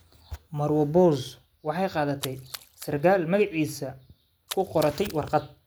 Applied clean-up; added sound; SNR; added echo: none; Splash, splatter; 16 dB; none.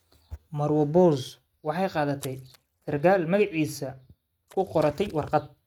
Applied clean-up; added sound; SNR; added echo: neural mask model RNNoise.